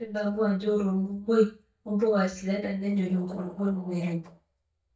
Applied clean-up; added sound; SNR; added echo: neural mask model DeepFilterNet 3.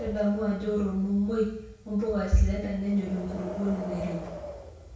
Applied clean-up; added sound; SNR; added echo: none; Wind; 14 dB; reverberation time 0.6 s.